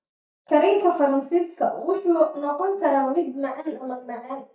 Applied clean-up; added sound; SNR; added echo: neural mask model DeepFilterNet 3.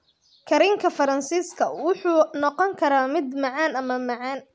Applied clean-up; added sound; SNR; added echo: none; none; none; none.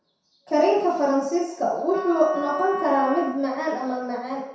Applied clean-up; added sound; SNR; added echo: none; Wind instrument, woodwind instrument; 11 dB; reverberation time 0.7 s.